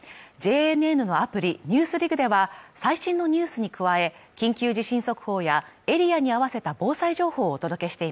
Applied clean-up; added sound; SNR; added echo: none; none; none; none.